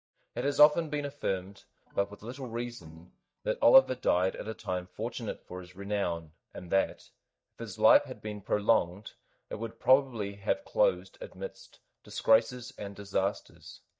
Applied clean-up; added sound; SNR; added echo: neural mask model DeepFilterNet 3.